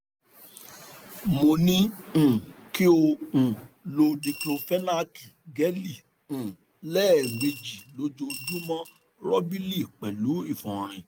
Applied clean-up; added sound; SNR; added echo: none; Coin (dropping) / Glass; 13 dB; none.